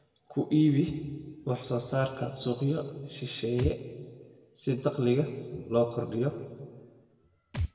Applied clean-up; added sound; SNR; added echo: none; Thump, thud; 13 dB; reverberation time 1.3 s.